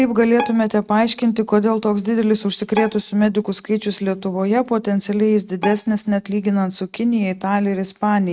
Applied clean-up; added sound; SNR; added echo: neural mask model RNNoise.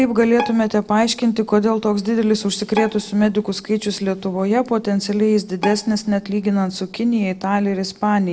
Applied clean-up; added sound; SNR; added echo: none; Bowed string instrument; 16 dB; none.